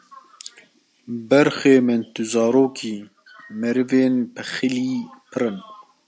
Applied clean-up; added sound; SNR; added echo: none; none; none; none.